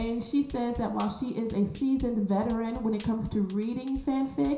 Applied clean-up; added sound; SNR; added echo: none; Drum kit; 17 dB; reverberation time 0.7 s.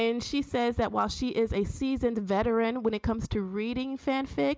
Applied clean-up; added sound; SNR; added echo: none; none; none; none.